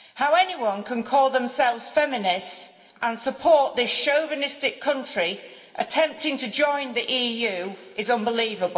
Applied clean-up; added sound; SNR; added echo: none; none; none; reverberation time 1.3 s.